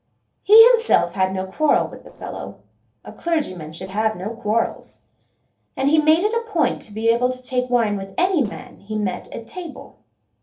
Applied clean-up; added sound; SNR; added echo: neural separator model SepFormer DNS4.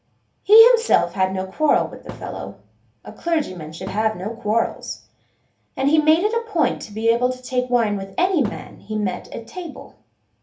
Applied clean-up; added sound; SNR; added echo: none; Thump, thud; 19 dB; reverberation time 0.3 s.